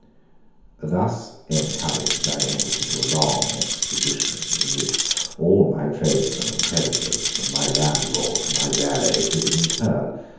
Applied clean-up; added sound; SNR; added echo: none; Rattle; -1 dB; reverberation time 0.9 s.